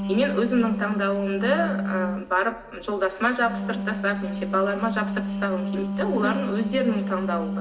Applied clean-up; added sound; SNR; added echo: none; Wind instrument, woodwind instrument; 3 dB; reverberation time 1.3 s.